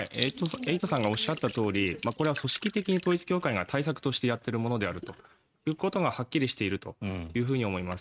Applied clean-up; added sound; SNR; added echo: neural mask model RNNoise.